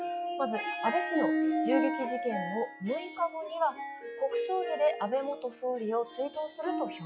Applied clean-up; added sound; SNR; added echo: classical method log-MMSE.